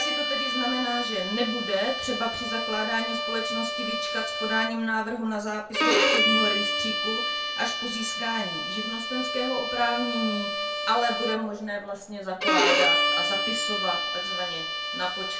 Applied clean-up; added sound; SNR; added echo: none; Bowed string instrument; -2 dB; reverberation time 0.3 s.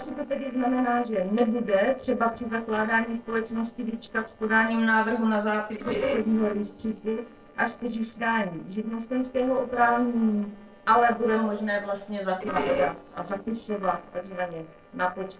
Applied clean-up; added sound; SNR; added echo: neural separator model SepFormer DNS4.